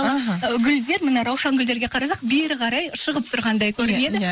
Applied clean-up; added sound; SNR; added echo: neural mask model Resemble Enhance denoiser.